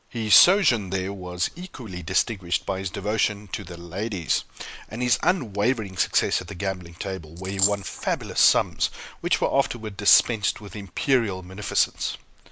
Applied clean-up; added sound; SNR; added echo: neural mask model Resemble Enhance denoiser.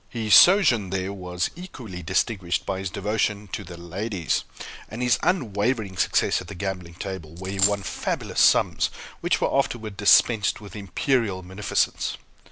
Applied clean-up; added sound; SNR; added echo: none; Coin (dropping); 3 dB; none.